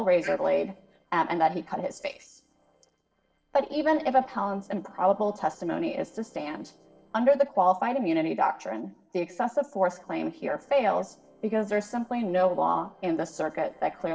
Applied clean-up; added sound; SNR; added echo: neural separator model SepFormer DNS4.